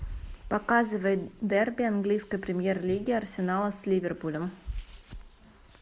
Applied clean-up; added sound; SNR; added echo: none; none; none; none.